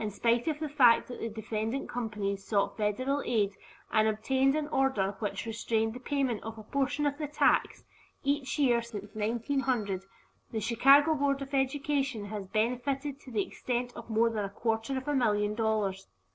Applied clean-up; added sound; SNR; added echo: neural separator model SepFormer DNS4.